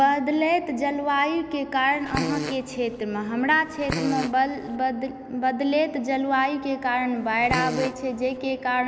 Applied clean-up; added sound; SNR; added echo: none; Fart; 8 dB; none.